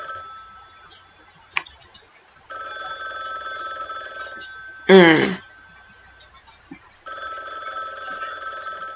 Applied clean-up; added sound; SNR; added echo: none; Telephone; 11 dB; none.